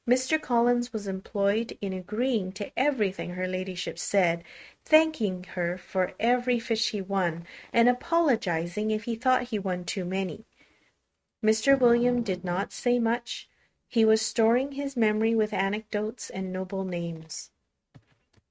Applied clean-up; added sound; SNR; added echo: neural mask model RNNoise.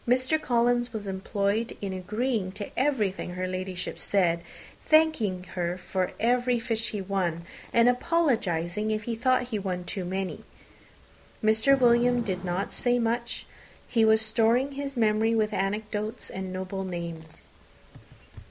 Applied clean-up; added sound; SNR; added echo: none; Fire; 16 dB; none.